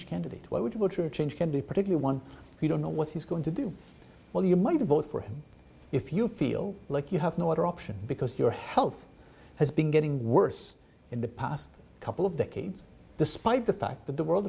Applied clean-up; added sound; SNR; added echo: none; none; none; none.